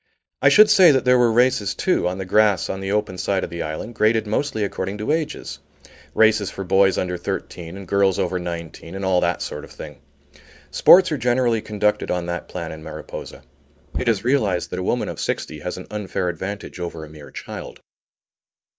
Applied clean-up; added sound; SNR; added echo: neural mask model DeepFilterNet 3.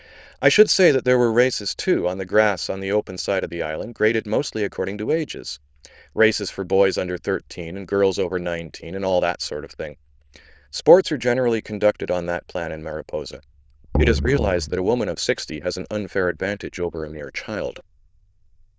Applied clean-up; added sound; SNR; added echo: neural diffusion model UNIVERSE++.